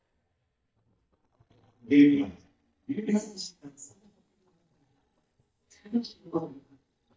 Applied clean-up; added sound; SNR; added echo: neural mask model DeepFilterNet 3.